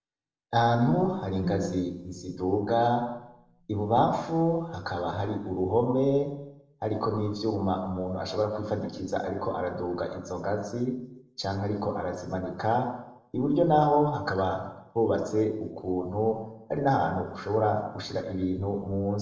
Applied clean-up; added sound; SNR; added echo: neural separator model SepFormer DNS4.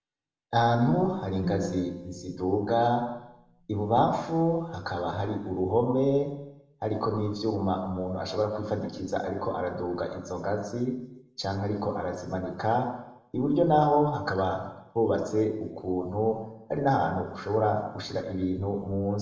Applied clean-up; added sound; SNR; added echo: none; Bowed string instrument; 11 dB; reverberation time 0.8 s.